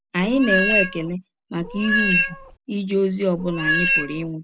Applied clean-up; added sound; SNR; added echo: none; Meow; 0 dB; none.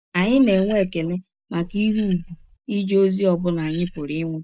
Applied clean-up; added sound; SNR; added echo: neural mask model DeepFilterNet 3.